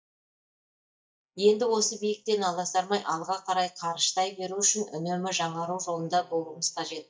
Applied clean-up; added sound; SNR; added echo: neural mask model DeepFilterNet 3.